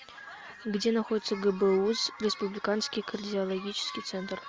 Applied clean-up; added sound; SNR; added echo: none; none; none; none.